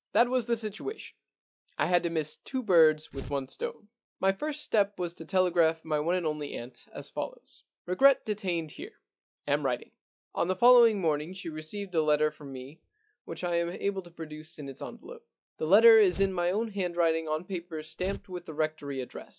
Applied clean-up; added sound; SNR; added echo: classical method log-MMSE.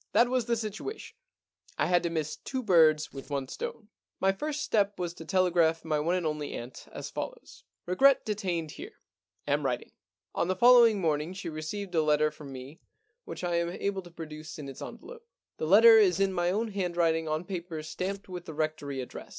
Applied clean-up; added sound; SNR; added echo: neural separator model SepFormer DNS4.